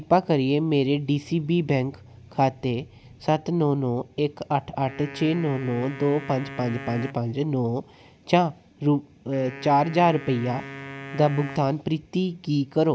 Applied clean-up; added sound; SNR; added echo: none; Wind instrument, woodwind instrument; 15 dB; none.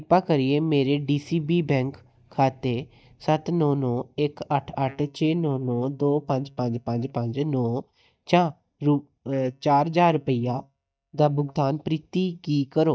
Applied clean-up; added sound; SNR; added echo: neural mask model DeepFilterNet 3.